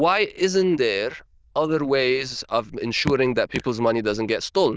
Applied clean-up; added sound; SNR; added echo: neural diffusion model UNIVERSE++.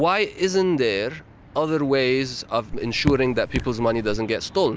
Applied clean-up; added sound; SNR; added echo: none; Raindrop / Drip; 8 dB; none.